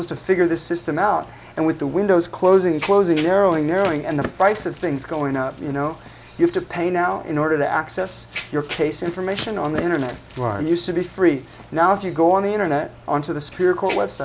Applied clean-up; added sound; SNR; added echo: none; Run; 17 dB; none.